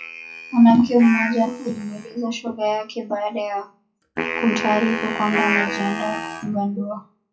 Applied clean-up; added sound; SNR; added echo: classical method WPE with log-MMSE.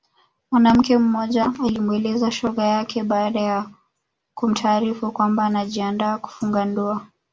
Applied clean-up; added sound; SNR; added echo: none; none; none; none.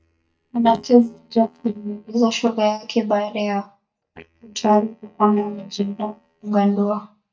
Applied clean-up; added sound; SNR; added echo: neural mask model DeepFilterNet 3.